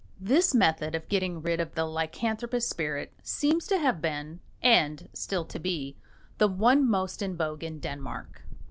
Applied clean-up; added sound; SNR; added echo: none; none; none; none.